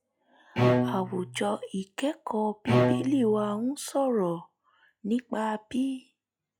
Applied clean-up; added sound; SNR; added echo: classical method log-MMSE.